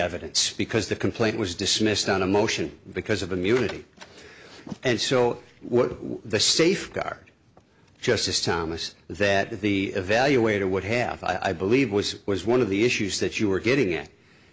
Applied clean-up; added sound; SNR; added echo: none; none; none; none.